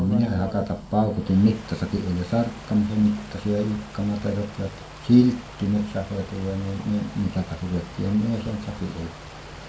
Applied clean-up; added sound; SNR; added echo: none; Stream; 17 dB; reverberation time 0.2 s.